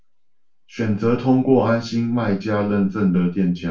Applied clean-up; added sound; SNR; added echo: none; none; none; reverberation time 0.3 s.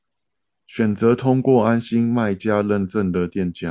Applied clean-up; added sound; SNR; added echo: none; none; none; none.